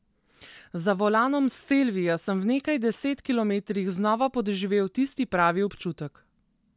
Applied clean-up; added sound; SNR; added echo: none; none; none; none.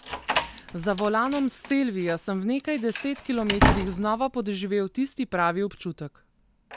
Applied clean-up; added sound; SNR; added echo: none; Slam; 4 dB; none.